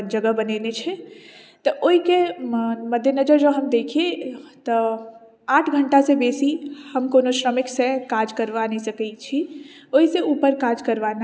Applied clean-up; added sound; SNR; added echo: none; none; none; none.